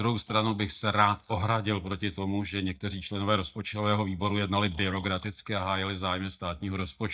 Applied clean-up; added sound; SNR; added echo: neural mask model DeepFilterNet 3.